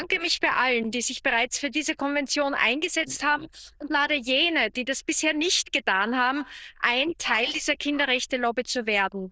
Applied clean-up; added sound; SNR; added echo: neural diffusion model UNIVERSE++.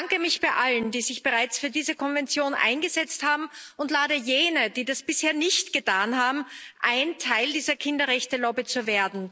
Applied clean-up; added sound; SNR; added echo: none; none; none; none.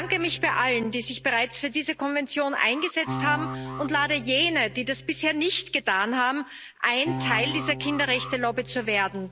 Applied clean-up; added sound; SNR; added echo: none; Acoustic guitar + Alarm; 12 dB; none.